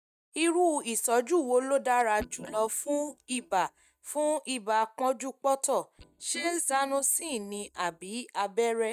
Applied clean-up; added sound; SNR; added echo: neural mask model DeepFilterNet 3.